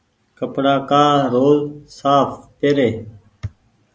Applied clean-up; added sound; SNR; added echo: none; none; none; none.